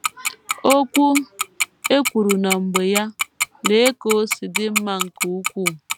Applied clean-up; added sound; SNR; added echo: none; Tick-tock; 5 dB; none.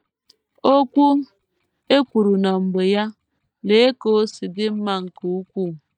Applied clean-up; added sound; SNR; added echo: neural mask model DeepFilterNet 3.